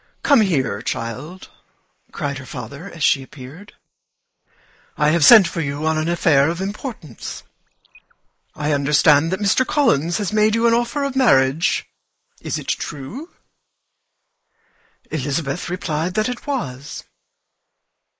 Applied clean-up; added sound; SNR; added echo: neural mask model Resemble Enhance denoiser.